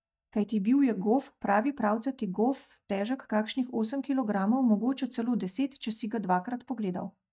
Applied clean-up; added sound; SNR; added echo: neural mask model DeepFilterNet 3.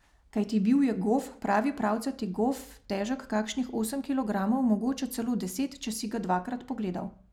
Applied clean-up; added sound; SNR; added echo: none; none; none; none.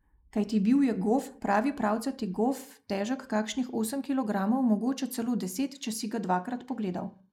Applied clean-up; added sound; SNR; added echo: neural mask model Resemble Enhance denoiser.